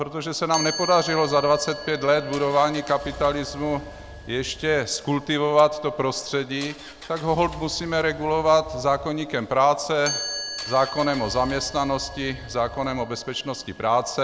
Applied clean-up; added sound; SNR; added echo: none; Engine + Chime; 14 dB; none.